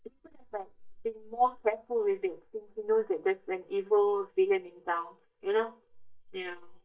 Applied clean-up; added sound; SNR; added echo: neural mask model DeepFilterNet 3.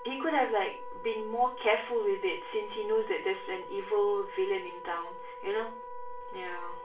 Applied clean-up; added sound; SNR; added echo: none; Wind instrument, woodwind instrument; 12 dB; reverberation time 0.3 s.